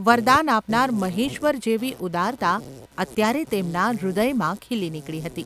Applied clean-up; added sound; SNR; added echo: none; Insect; 18 dB; none.